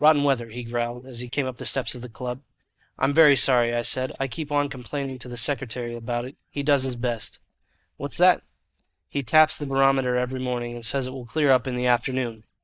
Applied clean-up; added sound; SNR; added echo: neural mask model DeepFilterNet 3.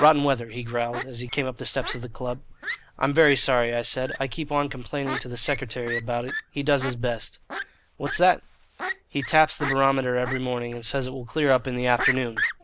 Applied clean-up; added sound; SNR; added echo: none; Fowl; 10 dB; none.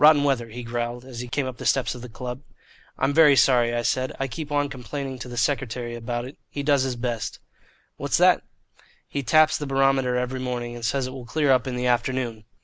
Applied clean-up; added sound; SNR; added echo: none; none; none; none.